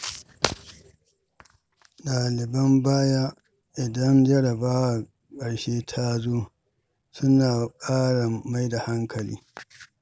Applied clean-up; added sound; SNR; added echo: none; none; none; none.